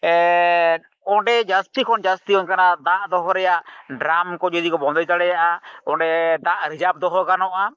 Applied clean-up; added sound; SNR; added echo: neural mask model Resemble Enhance denoiser.